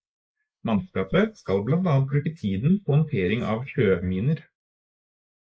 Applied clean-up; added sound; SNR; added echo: neural mask model Resemble Enhance denoiser.